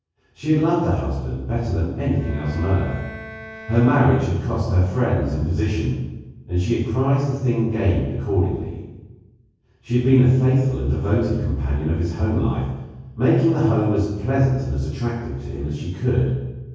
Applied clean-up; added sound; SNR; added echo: none; Bowed string instrument; 20 dB; reverberation time 1.3 s.